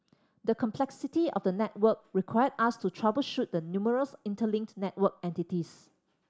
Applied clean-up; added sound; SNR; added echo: none; none; none; none.